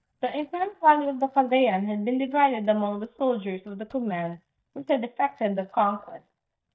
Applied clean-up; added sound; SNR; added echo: neural mask model DeepFilterNet 3.